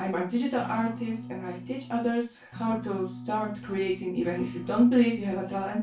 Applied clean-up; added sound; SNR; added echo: none; Acoustic guitar / Strum; 12 dB; reverberation time 0.2 s.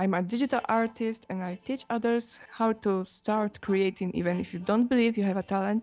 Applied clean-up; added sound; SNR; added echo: none; none; none; none.